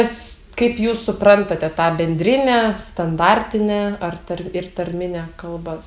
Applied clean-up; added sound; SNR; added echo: none; none; none; none.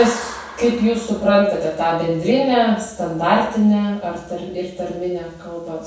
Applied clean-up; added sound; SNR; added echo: none; Clapping; 20 dB; reverberation time 0.6 s.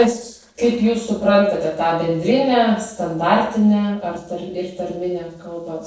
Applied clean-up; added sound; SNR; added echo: neural separator model SepFormer DNS4.